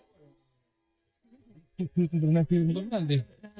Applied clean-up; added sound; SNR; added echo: neural mask model DeepFilterNet 3.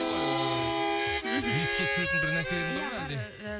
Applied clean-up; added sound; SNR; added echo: none; Harmonica; -4 dB; none.